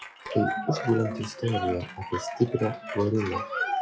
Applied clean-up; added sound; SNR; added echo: classical method WPE with log-MMSE.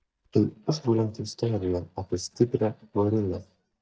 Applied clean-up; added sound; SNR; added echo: neural mask model DeepFilterNet 3.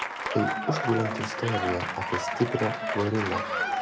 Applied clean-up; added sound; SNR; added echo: none; Applause / Crowd; 1 dB; reverberation time 1.1 s.